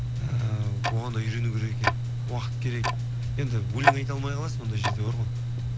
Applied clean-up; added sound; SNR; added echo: none; Tick-tock; -4 dB; none.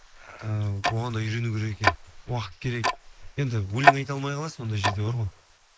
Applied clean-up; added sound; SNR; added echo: neural mask model Resemble Enhance denoiser.